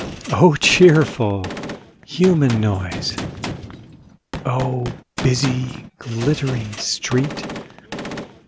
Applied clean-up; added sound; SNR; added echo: none; Gunshot, gunfire; 11 dB; none.